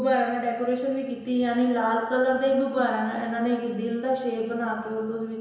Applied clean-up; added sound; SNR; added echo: none; none; none; reverberation time 1.0 s.